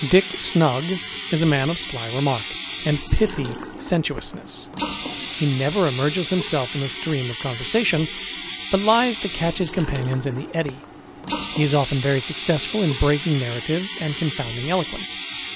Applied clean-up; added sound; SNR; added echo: none; Water tap, faucet; 1 dB; none.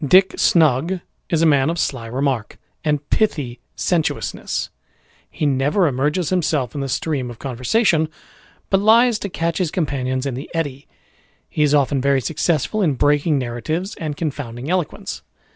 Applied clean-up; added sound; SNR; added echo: none; none; none; none.